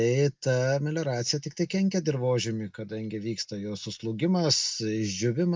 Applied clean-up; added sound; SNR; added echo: none; none; none; none.